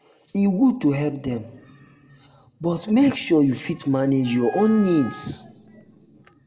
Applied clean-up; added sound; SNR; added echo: none; Wind instrument, woodwind instrument; 18 dB; reverberation time 1.5 s.